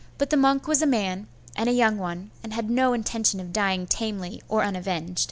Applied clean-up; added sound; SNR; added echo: none; none; none; none.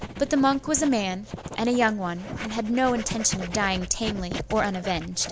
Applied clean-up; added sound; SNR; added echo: none; Writing; 11 dB; none.